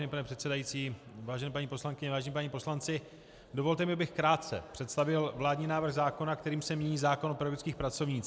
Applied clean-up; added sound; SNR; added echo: none; none; none; none.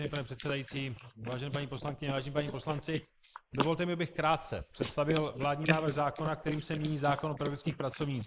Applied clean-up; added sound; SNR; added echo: neural mask model Resemble Enhance denoiser.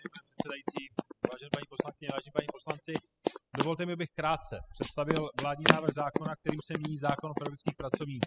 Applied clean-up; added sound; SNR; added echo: classical method spectral subtraction.